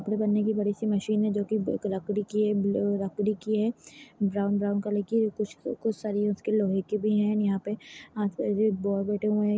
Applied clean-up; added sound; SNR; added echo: none; none; none; none.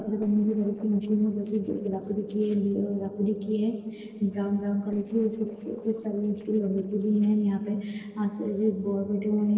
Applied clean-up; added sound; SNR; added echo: neural separator model SepFormer DNS4.